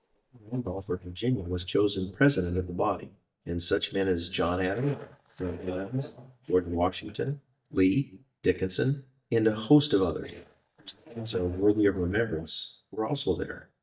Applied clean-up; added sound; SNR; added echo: neural mask model DeepFilterNet 3.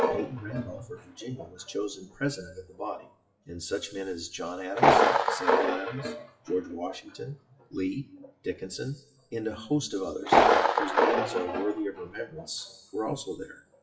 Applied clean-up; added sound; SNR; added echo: classical method WPE with log-MMSE.